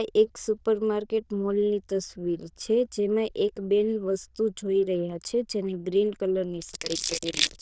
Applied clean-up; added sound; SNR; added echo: neural diffusion model UNIVERSE++.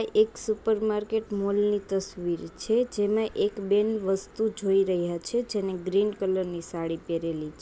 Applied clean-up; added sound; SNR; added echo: none; none; none; none.